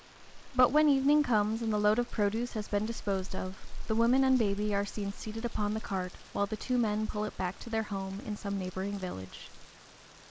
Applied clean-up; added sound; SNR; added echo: neural mask model Resemble Enhance denoiser.